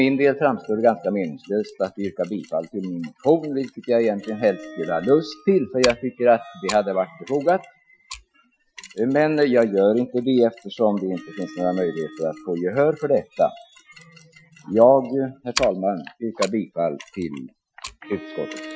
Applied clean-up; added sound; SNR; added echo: classical method Wiener filter.